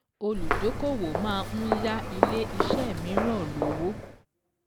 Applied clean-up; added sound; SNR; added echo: none; Walk, footsteps; -2 dB; none.